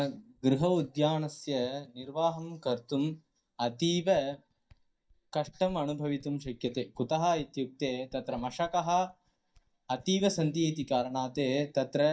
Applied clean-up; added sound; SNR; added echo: neural mask model DeepFilterNet 3.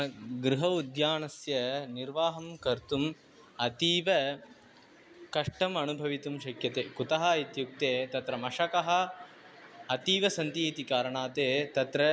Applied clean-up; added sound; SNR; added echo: none; none; none; none.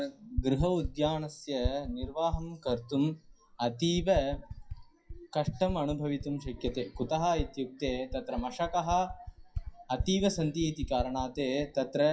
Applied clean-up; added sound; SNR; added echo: classical method WPE with log-MMSE.